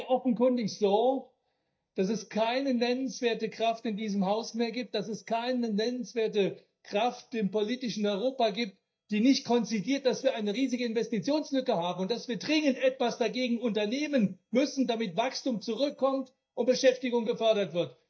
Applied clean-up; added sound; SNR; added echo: neural mask model DeepFilterNet 3.